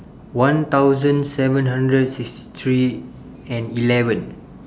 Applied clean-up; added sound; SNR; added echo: none; none; none; none.